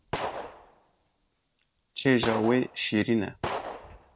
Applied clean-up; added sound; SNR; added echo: none; Gunshot, gunfire; 9 dB; none.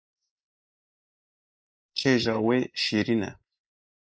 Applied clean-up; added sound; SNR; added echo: neural mask model Resemble Enhance denoiser.